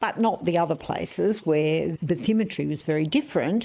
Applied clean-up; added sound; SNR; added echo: neural mask model Resemble Enhance denoiser.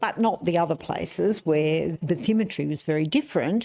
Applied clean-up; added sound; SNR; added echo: neural mask model RNNoise.